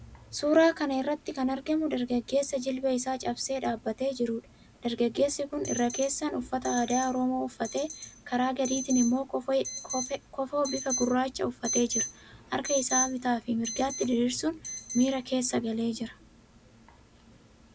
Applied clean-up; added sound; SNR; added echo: none; Alarm; 11 dB; none.